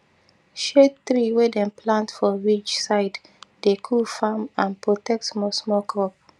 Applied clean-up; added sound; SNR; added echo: none; none; none; none.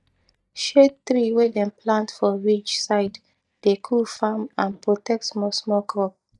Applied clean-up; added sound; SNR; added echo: neural mask model DeepFilterNet 3.